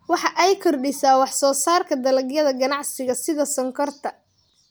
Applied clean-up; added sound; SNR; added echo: none; none; none; none.